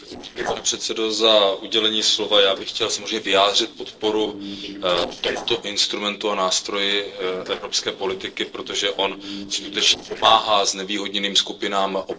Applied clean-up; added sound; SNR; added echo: neural separator model SepFormer DNS4.